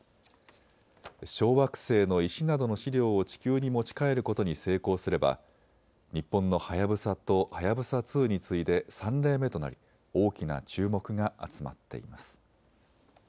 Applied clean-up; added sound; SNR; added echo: none; none; none; none.